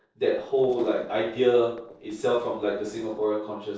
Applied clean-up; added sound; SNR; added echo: neural separator model SepFormer DNS4.